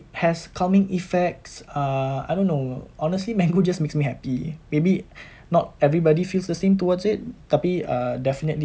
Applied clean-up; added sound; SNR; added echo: none; none; none; none.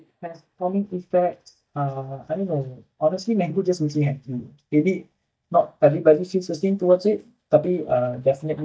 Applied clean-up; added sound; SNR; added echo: neural mask model DeepFilterNet 3.